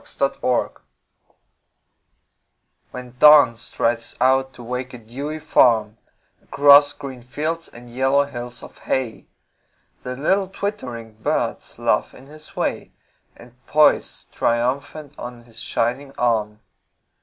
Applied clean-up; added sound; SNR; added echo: none; none; none; none.